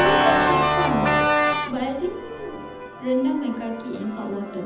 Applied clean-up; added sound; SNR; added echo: none; Organ; -4 dB; reverberation time 0.8 s.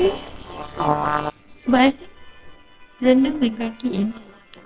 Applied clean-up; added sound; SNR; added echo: neural separator model SepFormer WHAMR!.